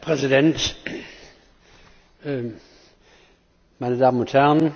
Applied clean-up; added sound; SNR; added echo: none; none; none; none.